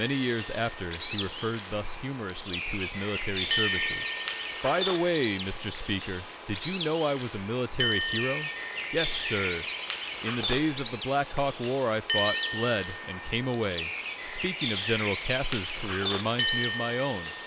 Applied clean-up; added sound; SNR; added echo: none; Bird + Bell; 2 dB; none.